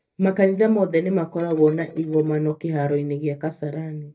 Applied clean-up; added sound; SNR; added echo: neural mask model DeepFilterNet 3.